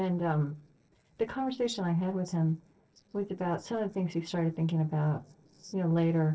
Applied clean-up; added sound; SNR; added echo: neural separator model SepFormer DNS4.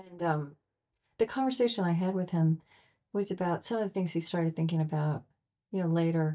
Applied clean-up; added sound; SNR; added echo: neural mask model DeepFilterNet 3.